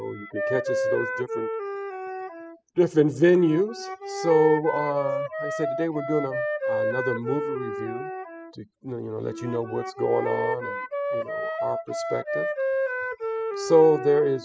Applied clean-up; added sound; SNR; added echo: classical method spectral subtraction.